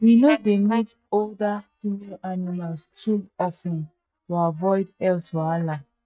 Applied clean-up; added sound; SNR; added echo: neural mask model DeepFilterNet 3.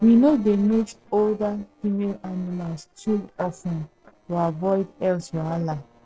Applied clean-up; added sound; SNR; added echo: neural separator model SepFormer DNS4.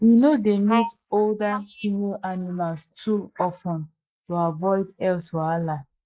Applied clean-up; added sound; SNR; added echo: neural mask model Resemble Enhance denoiser.